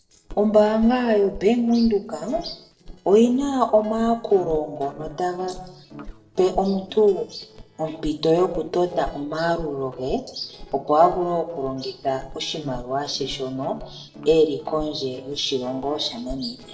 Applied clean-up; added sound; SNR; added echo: neural separator model SepFormer DNS4.